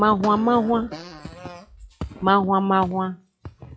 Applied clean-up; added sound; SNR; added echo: classical method log-MMSE.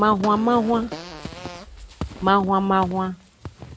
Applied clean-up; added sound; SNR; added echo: none; Squeak / Walk, footsteps + Fart; 13 dB; none.